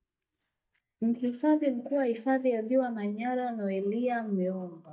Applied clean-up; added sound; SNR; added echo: neural mask model DeepFilterNet 3.